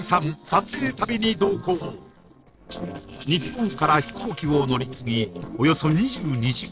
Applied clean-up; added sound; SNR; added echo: neural separator model SepFormer DNS4.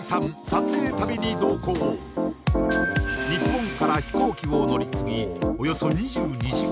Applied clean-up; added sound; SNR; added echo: none; Piano; 0 dB; none.